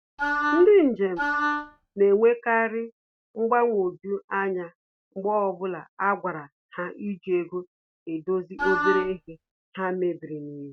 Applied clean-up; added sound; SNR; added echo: neural mask model RNNoise.